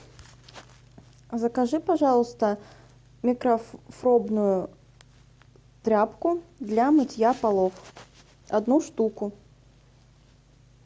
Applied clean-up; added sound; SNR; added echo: none; none; none; none.